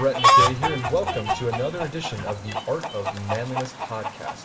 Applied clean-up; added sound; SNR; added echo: none; Chicken, rooster; -3 dB; reverberation time 0.6 s.